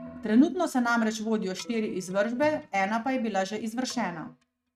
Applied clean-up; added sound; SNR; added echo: neural mask model RNNoise.